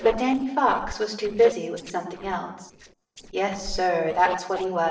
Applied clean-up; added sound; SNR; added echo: neural separator model SepFormer DNS4.